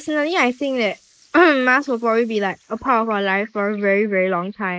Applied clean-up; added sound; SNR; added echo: neural mask model Resemble Enhance denoiser.